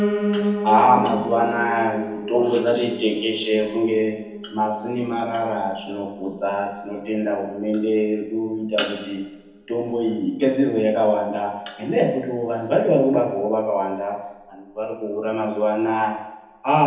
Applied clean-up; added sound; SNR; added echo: none; Piano; 10 dB; reverberation time 0.9 s.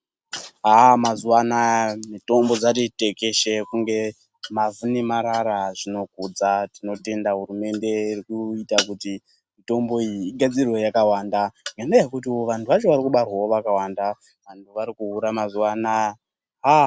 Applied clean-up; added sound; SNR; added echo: none; none; none; none.